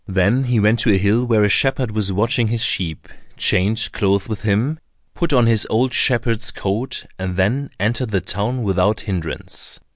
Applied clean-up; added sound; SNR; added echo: none; none; none; none.